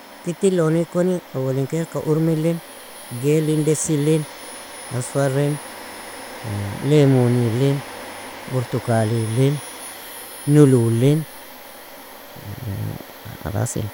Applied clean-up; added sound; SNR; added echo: none; Domestic sounds, home sounds; 16 dB; none.